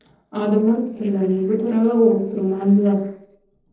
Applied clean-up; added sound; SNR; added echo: neural separator model SepFormer DNS4.